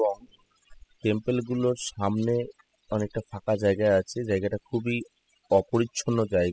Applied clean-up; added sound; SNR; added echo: classical method spectral subtraction.